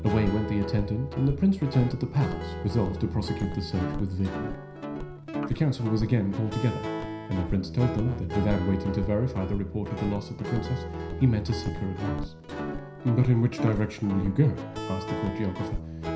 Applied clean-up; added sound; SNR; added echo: none; Guitar; 6 dB; reverberation time 0.5 s.